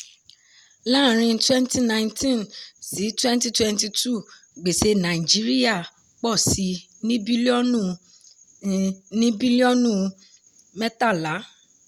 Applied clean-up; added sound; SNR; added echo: none; none; none; none.